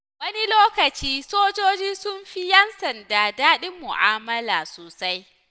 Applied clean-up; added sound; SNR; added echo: none; none; none; none.